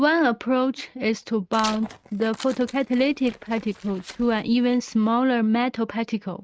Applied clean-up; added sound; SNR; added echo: neural mask model RNNoise.